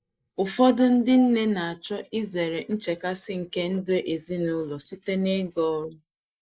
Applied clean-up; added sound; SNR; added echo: neural mask model Resemble Enhance denoiser.